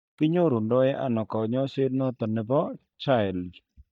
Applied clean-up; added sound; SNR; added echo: neural mask model DeepFilterNet 3.